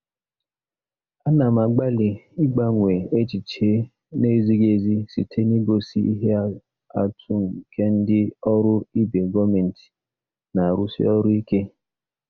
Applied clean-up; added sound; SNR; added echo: none; none; none; none.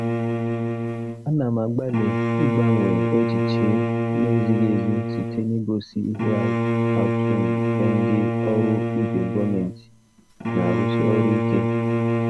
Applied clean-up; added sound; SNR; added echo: none; Bowed string instrument; -2 dB; none.